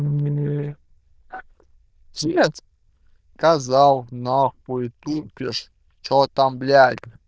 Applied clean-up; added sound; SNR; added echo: neural diffusion model UNIVERSE++.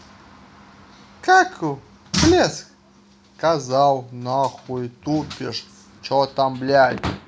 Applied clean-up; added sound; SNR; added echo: none; none; none; none.